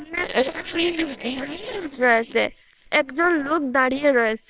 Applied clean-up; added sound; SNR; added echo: neural separator model SepFormer WHAMR!.